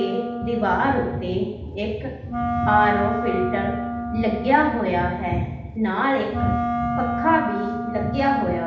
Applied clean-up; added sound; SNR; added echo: none; Wind instrument, woodwind instrument; 5 dB; reverberation time 0.8 s.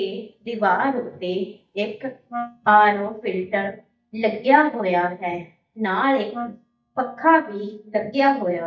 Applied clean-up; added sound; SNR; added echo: neural mask model DeepFilterNet 3.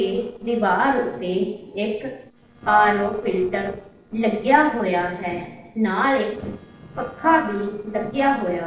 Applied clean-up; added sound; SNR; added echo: neural separator model SepFormer DNS4.